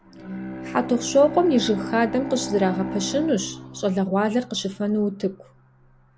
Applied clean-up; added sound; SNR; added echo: none; Bowed string instrument; 11 dB; none.